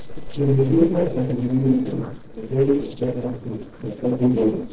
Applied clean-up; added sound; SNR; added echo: neural separator model SepFormer DNS4.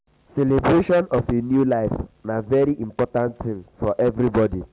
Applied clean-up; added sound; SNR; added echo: none; none; none; none.